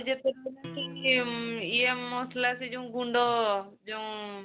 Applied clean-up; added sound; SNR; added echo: none; Acoustic guitar; 17 dB; none.